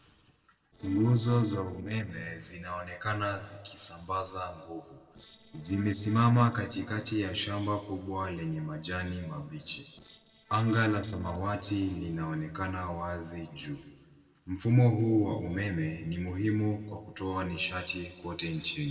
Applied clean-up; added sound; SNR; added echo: neural separator model SepFormer DNS4.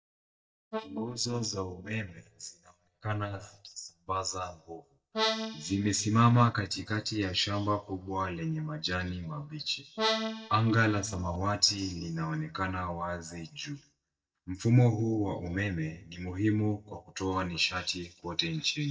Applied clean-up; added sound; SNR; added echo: neural mask model DeepFilterNet 3.